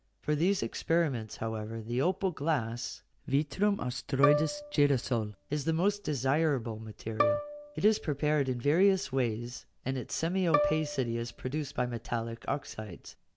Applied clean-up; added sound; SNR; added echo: none; Bowed string instrument; 7 dB; none.